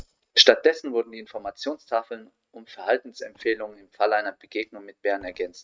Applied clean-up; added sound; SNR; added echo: neural mask model RNNoise.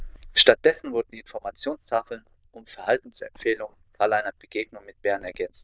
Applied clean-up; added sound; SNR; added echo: neural diffusion model UNIVERSE++.